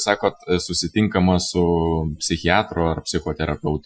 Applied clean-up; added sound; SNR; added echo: classical method Wiener filter.